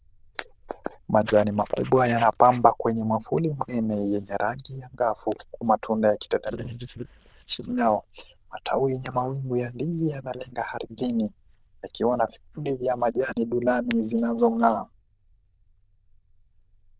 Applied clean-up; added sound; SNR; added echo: neural diffusion model UNIVERSE++.